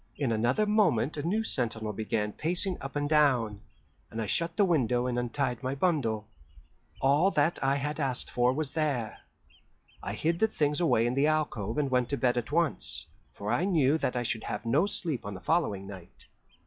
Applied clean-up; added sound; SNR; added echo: classical method log-MMSE.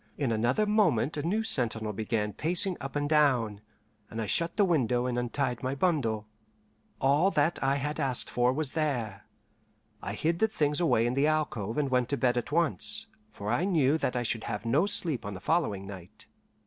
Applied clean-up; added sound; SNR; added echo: none; none; none; none.